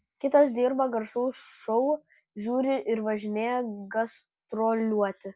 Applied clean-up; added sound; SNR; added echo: none; none; none; none.